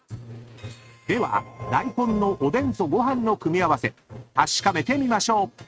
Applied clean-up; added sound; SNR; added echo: neural mask model RNNoise.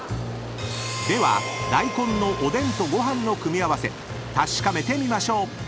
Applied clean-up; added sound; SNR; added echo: none; Aircraft; 13 dB; none.